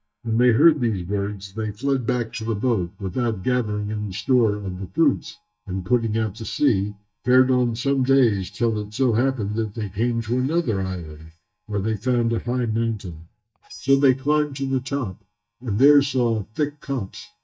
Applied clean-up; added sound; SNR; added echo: neural mask model DeepFilterNet 3.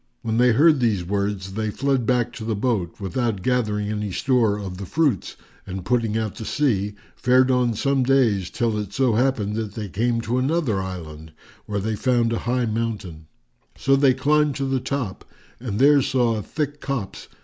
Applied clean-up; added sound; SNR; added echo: none; none; none; none.